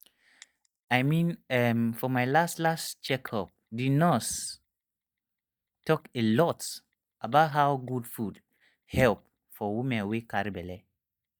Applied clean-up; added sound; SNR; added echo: neural mask model DeepFilterNet 3.